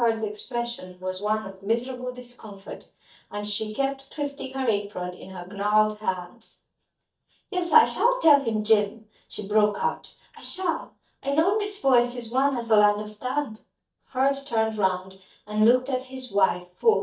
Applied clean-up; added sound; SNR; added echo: neural mask model DeepFilterNet 3.